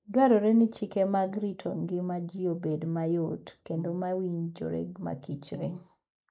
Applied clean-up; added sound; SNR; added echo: neural mask model Resemble Enhance denoiser.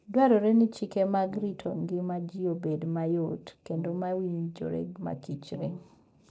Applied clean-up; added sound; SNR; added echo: neural separator model SepFormer DNS4.